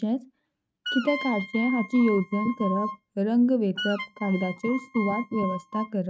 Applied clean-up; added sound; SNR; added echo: neural mask model RNNoise.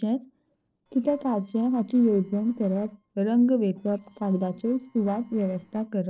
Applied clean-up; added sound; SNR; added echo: neural separator model SepFormer DNS4.